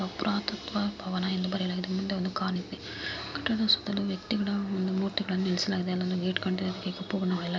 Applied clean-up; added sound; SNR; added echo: none; none; none; none.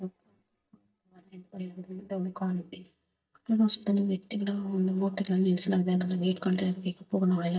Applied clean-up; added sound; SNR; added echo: neural mask model DeepFilterNet 3.